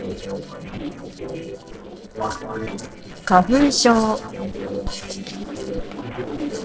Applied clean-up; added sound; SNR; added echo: neural separator model SepFormer DNS4.